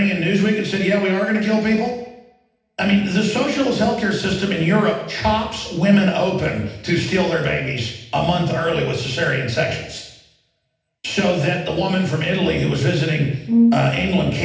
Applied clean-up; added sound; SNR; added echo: none; Brass instrument; -2 dB; reverberation time 0.8 s.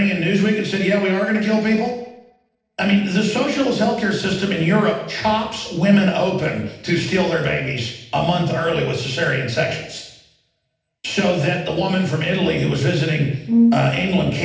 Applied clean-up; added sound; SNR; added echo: neural separator model SepFormer DNS4.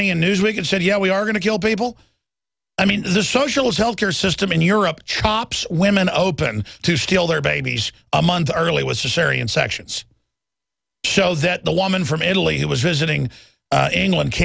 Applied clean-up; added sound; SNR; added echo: none; none; none; none.